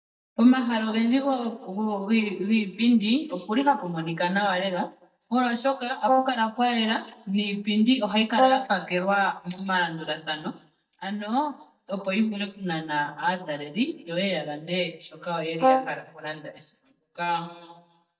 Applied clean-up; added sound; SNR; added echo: neural mask model DeepFilterNet 3.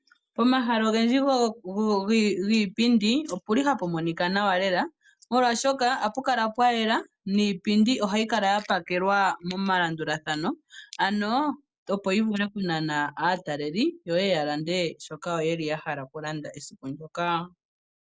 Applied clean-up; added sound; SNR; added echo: none; none; none; none.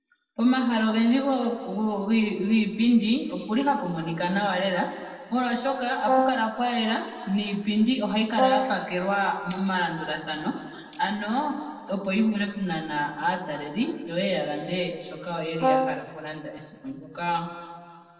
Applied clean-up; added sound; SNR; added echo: neural separator model SepFormer DNS4.